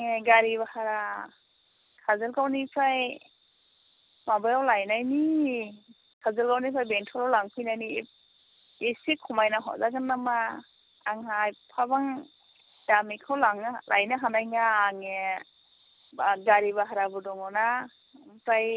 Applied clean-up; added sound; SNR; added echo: none; none; none; none.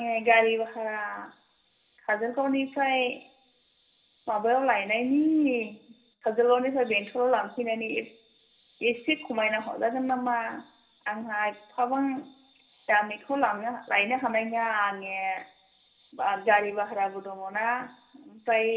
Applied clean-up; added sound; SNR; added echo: none; none; none; reverberation time 0.5 s.